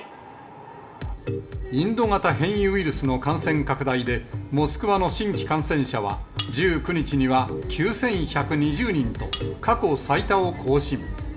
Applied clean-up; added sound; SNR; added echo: none; Cutlery, silverware; 4 dB; reverberation time 2.2 s.